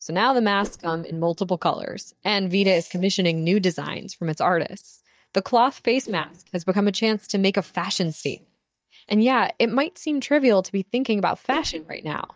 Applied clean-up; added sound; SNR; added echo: neural mask model DeepFilterNet 3.